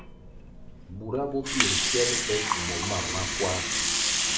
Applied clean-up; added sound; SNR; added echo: none; Water; -4 dB; reverberation time 0.6 s.